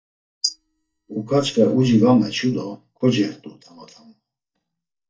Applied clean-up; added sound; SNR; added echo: neural mask model DeepFilterNet 3.